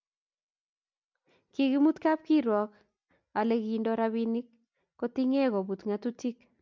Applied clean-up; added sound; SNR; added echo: none; none; none; none.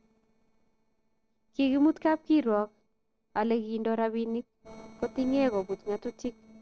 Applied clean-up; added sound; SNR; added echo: neural separator model SepFormer DNS4.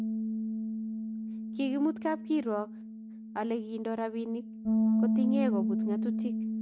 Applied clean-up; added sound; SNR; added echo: none; Bass guitar; -3 dB; none.